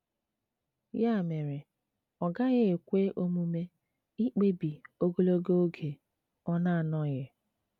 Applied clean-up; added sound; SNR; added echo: none; none; none; none.